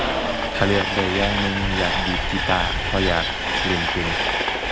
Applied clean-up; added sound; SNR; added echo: none; Train; -2 dB; none.